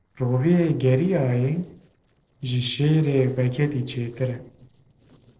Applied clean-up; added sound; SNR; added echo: neural separator model SepFormer DNS4.